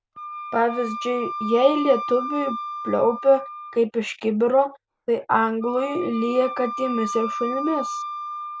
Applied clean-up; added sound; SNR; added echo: none; Wind instrument, woodwind instrument; 9 dB; none.